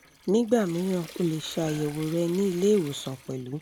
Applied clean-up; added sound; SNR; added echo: none; Trickle, dribble / Sink (filling or washing) / Water tap, faucet + Burping, eructation; 20 dB; none.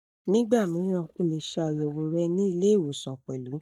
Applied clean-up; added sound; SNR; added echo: neural mask model DeepFilterNet 3.